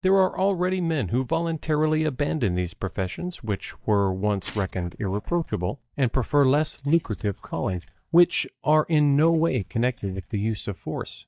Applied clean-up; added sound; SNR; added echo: neural mask model DeepFilterNet 3.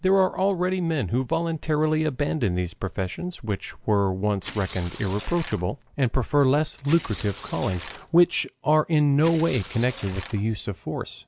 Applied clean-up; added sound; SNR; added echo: none; Tearing; 17 dB; none.